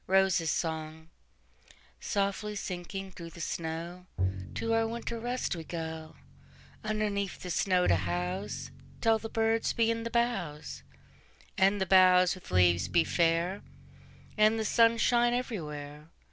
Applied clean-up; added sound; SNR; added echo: none; Bowed string instrument; 8 dB; none.